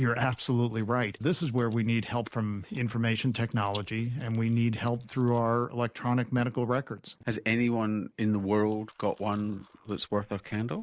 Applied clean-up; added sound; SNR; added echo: neural mask model Resemble Enhance denoiser.